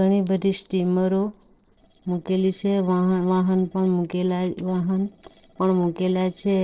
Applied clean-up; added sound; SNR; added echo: neural separator model SepFormer DNS4.